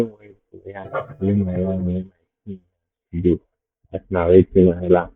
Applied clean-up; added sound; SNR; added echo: neural mask model DeepFilterNet 3.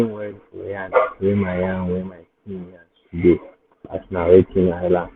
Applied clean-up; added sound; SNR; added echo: none; none; none; none.